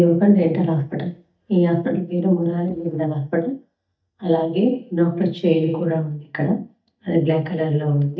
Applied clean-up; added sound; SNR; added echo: neural mask model DeepFilterNet 3.